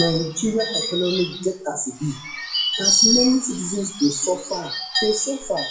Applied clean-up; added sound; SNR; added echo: classical method WPE with log-MMSE.